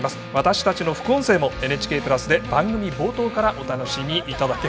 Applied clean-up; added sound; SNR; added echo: none; Wind instrument, woodwind instrument; 17 dB; none.